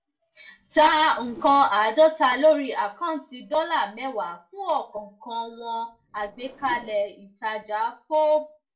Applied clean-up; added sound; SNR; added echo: neural separator model SepFormer DNS4.